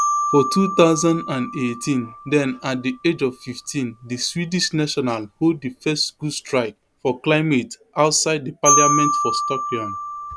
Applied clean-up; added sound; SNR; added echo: none; Marimba, xylophone; 4 dB; none.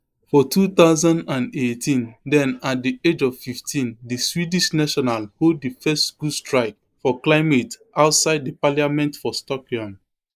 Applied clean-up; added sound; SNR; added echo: neural mask model Resemble Enhance denoiser.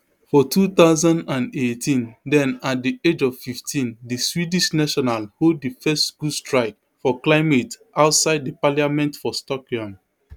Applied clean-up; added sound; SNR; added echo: none; none; none; none.